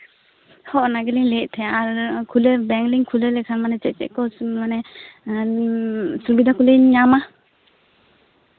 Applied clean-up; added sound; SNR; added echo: none; none; none; none.